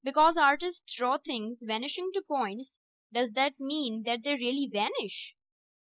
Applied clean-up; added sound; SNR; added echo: neural mask model Resemble Enhance denoiser.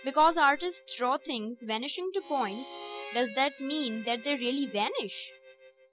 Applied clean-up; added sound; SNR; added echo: none; Harmonica; 17 dB; none.